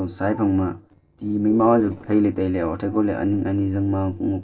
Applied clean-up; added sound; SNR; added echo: neural separator model SepFormer DNS4.